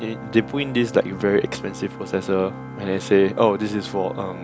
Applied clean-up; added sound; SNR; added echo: none; Organ; 13 dB; none.